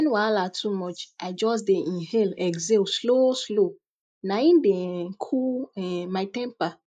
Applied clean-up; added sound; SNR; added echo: neural mask model Resemble Enhance denoiser.